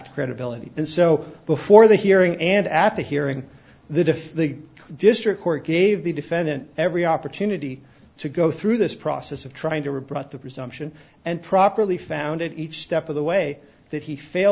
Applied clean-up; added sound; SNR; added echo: none; none; none; none.